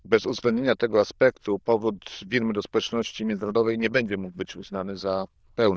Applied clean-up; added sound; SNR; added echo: neural diffusion model UNIVERSE++.